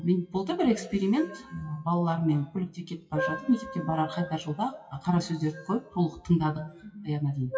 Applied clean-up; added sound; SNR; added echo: classical method WPE with log-MMSE.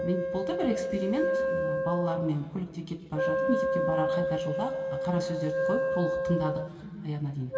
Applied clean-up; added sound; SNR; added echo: none; Wind instrument, woodwind instrument; -2 dB; reverberation time 2.5 s.